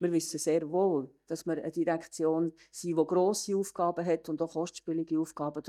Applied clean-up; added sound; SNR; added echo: neural mask model DeepFilterNet 3.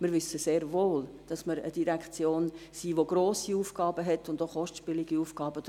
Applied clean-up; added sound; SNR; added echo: none; none; none; none.